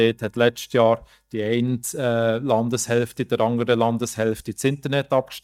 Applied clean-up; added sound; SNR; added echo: neural mask model DeepFilterNet 3.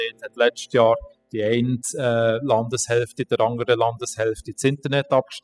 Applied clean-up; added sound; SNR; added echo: classical method spectral subtraction.